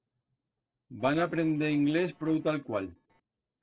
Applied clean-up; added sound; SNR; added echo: neural separator model SepFormer DNS4.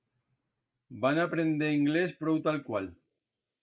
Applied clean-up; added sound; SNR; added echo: neural mask model Resemble Enhance denoiser.